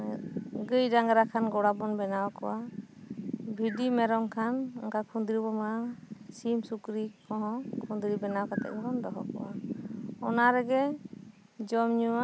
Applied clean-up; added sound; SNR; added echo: none; none; none; none.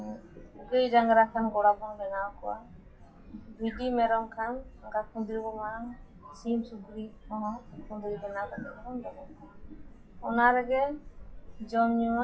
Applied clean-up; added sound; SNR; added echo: classical method WPE with log-MMSE.